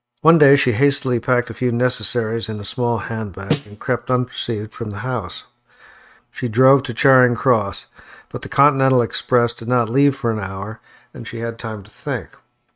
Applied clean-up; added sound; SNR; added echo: neural mask model RNNoise.